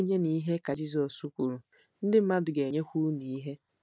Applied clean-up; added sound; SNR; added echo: none; none; none; none.